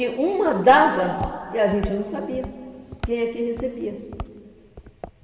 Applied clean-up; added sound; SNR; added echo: none; Walk, footsteps; 14 dB; reverberation time 2.2 s.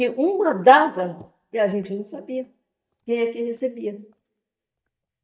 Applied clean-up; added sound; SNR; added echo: neural mask model DeepFilterNet 3.